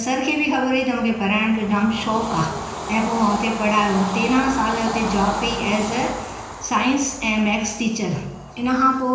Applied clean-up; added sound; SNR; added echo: none; Train / Bird vocalization, bird call, bird song; 9 dB; reverberation time 0.8 s.